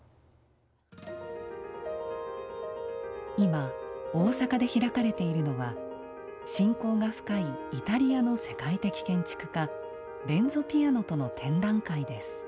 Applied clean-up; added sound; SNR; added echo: none; none; none; none.